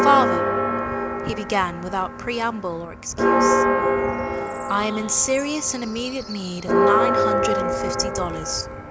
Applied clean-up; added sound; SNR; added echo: none; Church bell; -3 dB; none.